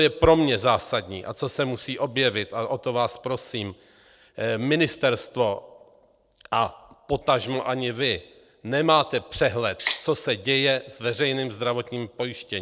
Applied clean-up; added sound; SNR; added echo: neural separator model SepFormer DNS4.